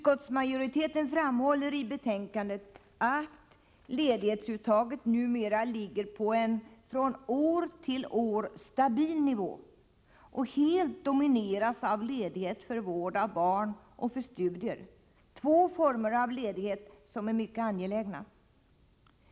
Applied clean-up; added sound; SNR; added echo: none; none; none; none.